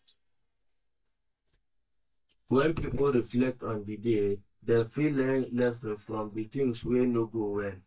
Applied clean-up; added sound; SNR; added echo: neural mask model DeepFilterNet 3.